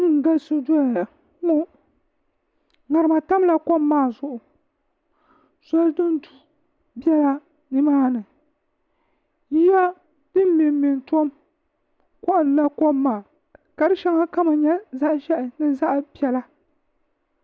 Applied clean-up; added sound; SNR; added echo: none; none; none; none.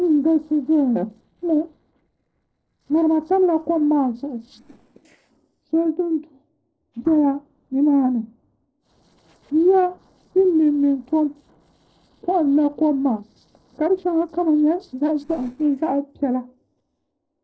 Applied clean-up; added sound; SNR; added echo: neural separator model SepFormer DNS4.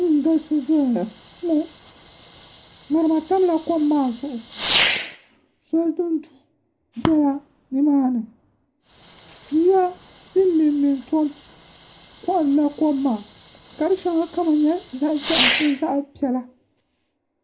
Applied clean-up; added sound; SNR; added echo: none; Fireworks; 7 dB; reverberation time 0.5 s.